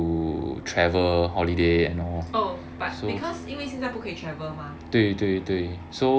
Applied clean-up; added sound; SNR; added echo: none; Fixed-wing aircraft, airplane; 16 dB; none.